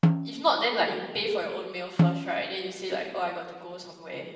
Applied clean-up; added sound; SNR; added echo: none; Snare drum; -1 dB; reverberation time 1.1 s.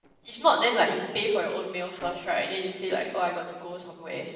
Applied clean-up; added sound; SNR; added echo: neural separator model SepFormer DNS4.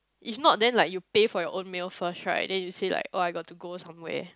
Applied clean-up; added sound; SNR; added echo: none; none; none; none.